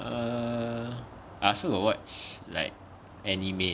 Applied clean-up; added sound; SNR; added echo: none; none; none; none.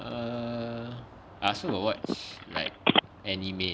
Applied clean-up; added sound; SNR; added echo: none; Telephone; -2 dB; none.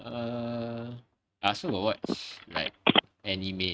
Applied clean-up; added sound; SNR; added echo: neural mask model RNNoise.